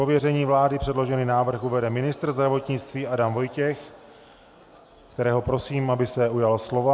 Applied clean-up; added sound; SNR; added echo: none; none; none; none.